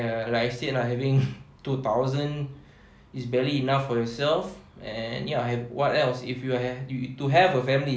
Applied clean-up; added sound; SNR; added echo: none; none; none; none.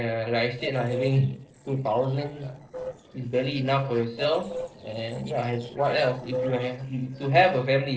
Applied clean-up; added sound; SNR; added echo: neural separator model SepFormer DNS4.